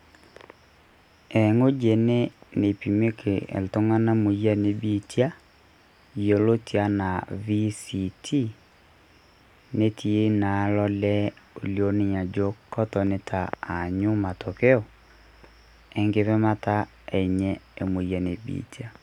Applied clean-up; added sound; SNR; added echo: none; none; none; none.